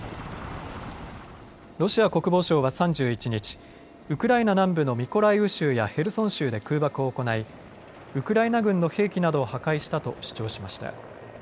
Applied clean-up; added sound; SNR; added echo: none; none; none; none.